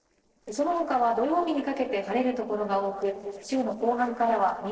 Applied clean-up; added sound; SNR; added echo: neural separator model SepFormer DNS4.